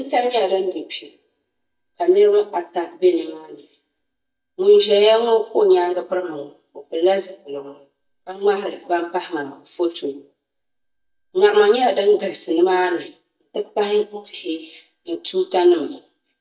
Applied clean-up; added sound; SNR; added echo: neural mask model DeepFilterNet 3.